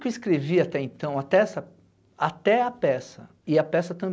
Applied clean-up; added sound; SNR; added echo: none; none; none; none.